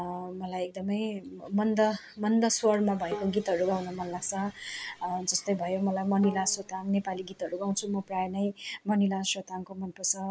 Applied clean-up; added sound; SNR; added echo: none; Bowed string instrument; 15 dB; none.